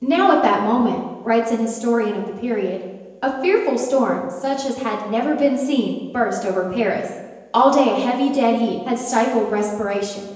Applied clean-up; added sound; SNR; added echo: none; none; none; reverberation time 1.0 s.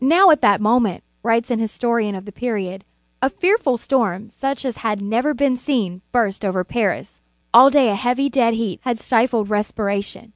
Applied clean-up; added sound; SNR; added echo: none; none; none; none.